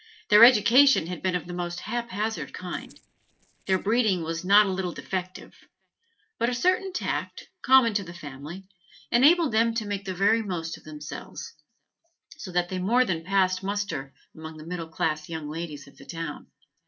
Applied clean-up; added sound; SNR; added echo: neural separator model SepFormer DNS4.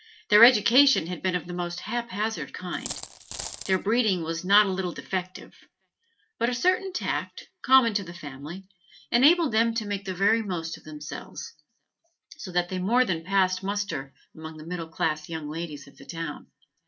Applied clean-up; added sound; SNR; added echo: none; Coin (dropping); 10 dB; reverberation time 0.3 s.